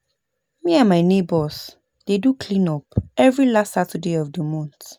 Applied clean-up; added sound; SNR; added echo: none; none; none; none.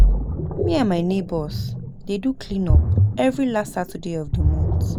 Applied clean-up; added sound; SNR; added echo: none; Ocean; -4 dB; none.